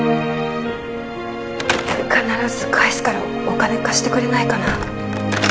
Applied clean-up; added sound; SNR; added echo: none; Slam / Wood; 9 dB; none.